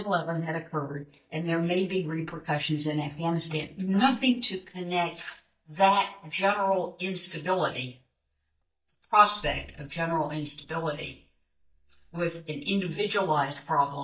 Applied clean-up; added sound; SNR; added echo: neural mask model DeepFilterNet 3.